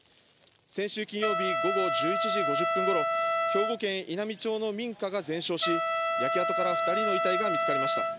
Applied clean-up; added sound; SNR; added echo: none; Trumpet; -2 dB; none.